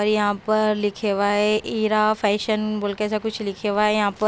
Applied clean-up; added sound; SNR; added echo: none; none; none; none.